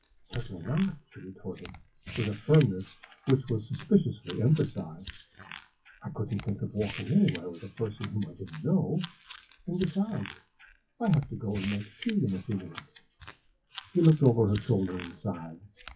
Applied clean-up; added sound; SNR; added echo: classical method WPE with log-MMSE.